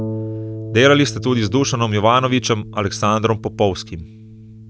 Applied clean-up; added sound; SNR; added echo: none; Harp; 12 dB; none.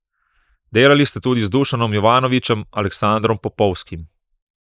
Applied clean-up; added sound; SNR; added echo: neural mask model Resemble Enhance denoiser.